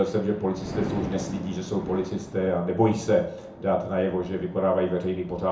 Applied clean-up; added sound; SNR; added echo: none; Thunder; 12 dB; reverberation time 0.6 s.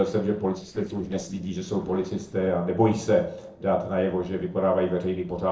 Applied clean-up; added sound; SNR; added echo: neural separator model SepFormer DNS4.